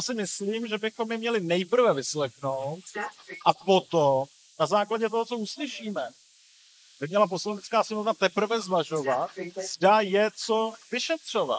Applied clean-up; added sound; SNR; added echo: neural mask model Resemble Enhance denoiser.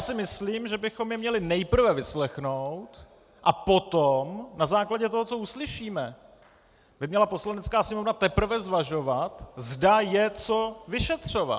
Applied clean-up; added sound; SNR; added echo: none; none; none; none.